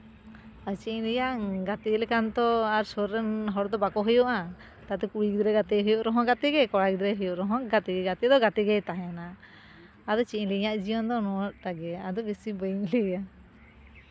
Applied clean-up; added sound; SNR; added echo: none; none; none; none.